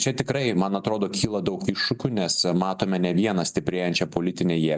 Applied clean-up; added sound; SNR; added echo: none; none; none; none.